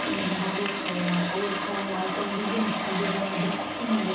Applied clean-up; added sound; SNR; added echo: none; Toilet flush; 0 dB; reverberation time 0.6 s.